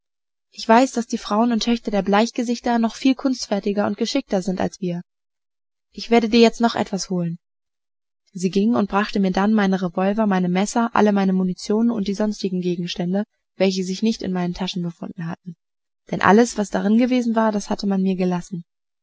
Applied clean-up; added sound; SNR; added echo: none; none; none; none.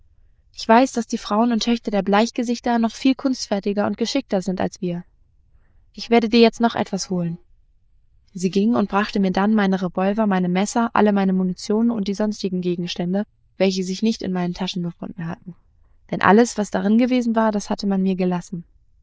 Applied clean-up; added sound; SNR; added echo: neural diffusion model UNIVERSE++.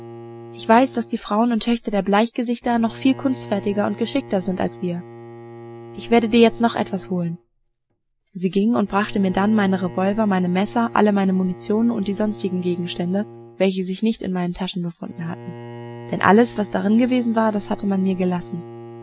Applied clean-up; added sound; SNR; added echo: none; Bowed string instrument; 17 dB; none.